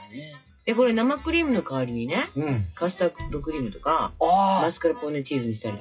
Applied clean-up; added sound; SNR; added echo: classical method WPE with log-MMSE.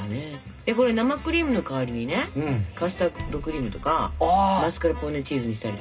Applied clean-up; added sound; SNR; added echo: none; Bass drum; 14 dB; reverberation time 0.2 s.